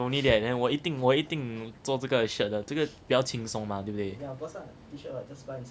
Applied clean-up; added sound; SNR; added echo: none; none; none; none.